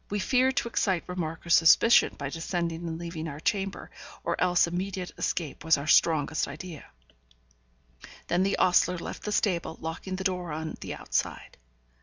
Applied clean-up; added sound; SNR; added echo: none; none; none; none.